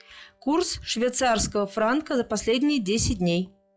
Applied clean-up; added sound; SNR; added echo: classical method log-MMSE.